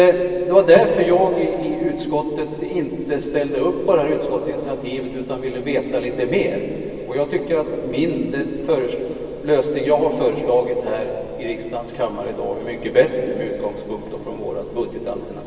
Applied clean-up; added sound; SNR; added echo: none; none; none; reverberation time 2.6 s.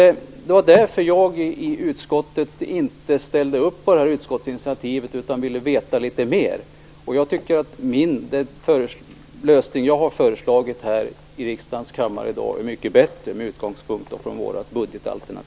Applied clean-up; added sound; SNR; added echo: none; none; none; none.